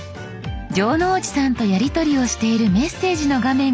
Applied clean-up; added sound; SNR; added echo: none; none; none; none.